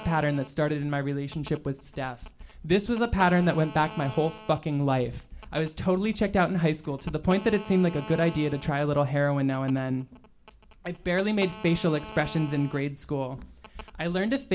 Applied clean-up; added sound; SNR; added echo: none; Telephone; 20 dB; none.